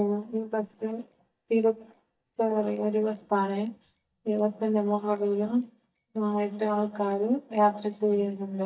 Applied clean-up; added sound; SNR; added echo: neural mask model DeepFilterNet 3.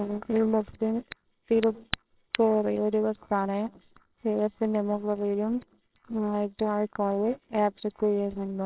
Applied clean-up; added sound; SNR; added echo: neural separator model SepFormer WHAMR!.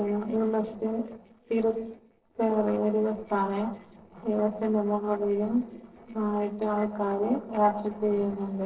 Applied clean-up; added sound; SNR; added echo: neural separator model SepFormer DNS4.